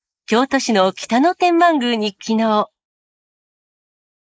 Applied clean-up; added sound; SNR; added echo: neural mask model Resemble Enhance denoiser.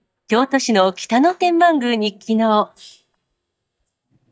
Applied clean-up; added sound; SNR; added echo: neural mask model DeepFilterNet 3.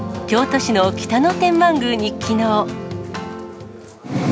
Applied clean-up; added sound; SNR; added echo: none; none; none; none.